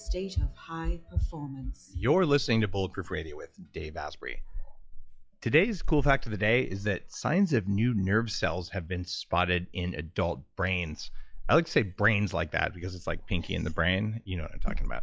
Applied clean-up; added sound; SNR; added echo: classical method log-MMSE.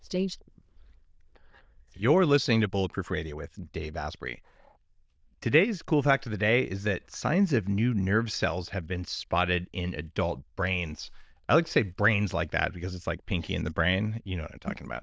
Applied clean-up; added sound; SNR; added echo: neural diffusion model UNIVERSE++.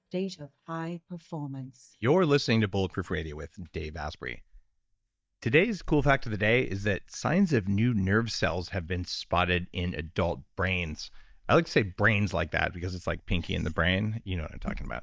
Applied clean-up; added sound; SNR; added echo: neural mask model DeepFilterNet 3.